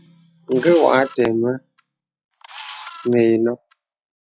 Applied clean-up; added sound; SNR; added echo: classical method log-MMSE.